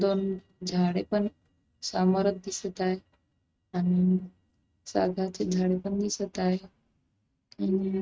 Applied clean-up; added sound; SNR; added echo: neural mask model RNNoise.